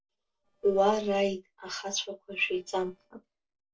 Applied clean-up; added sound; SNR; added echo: neural separator model SepFormer DNS4.